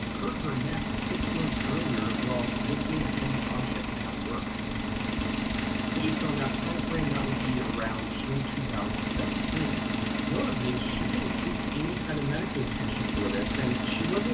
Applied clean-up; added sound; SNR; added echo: none; Engine; -4 dB; reverberation time 2.2 s.